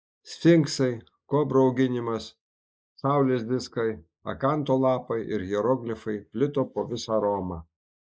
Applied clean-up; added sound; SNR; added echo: neural mask model Resemble Enhance denoiser.